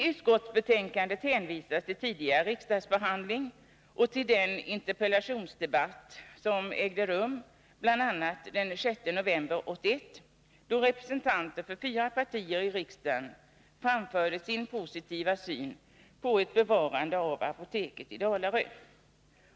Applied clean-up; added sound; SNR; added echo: none; none; none; none.